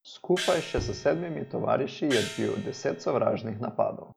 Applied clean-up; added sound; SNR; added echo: none; Gong + Bowed string instrument; 10 dB; none.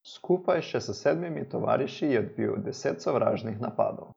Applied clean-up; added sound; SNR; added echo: none; none; none; none.